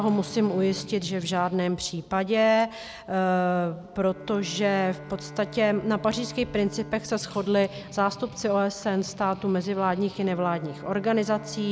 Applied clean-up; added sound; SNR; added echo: none; Bowed string instrument + Strum; 16 dB; none.